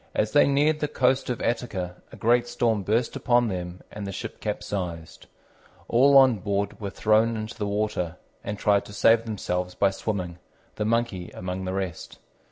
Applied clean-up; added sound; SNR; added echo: none; none; none; none.